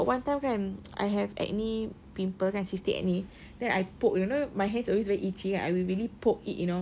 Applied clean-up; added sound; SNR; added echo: none; none; none; none.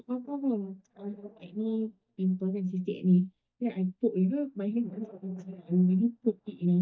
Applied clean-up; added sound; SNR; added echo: neural mask model DeepFilterNet 3.